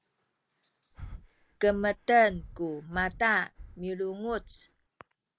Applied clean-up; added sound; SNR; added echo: none; Breathing; 17 dB; none.